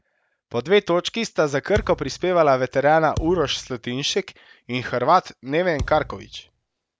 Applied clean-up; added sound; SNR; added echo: none; Thump, thud; 12 dB; none.